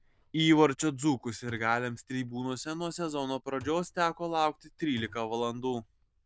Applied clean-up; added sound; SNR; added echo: neural diffusion model UNIVERSE++.